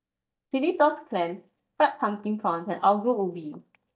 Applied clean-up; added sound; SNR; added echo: neural mask model DeepFilterNet 3.